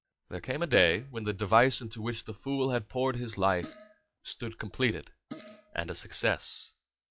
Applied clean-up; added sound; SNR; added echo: classical method log-MMSE.